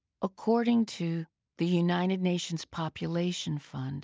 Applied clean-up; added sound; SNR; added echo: none; none; none; none.